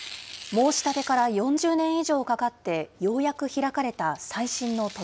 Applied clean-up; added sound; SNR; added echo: none; Tearing; 19 dB; none.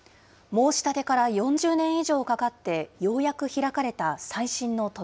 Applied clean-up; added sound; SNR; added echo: none; none; none; none.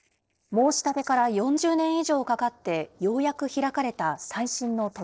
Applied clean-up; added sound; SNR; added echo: neural separator model SepFormer DNS4.